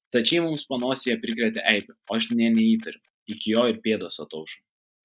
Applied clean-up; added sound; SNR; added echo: neural mask model DeepFilterNet 3.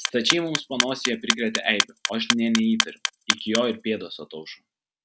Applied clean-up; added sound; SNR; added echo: none; Clock; 2 dB; none.